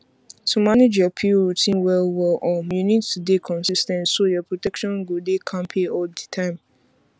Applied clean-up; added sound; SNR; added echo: none; none; none; none.